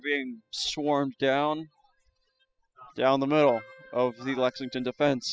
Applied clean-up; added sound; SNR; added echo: classical method spectral subtraction.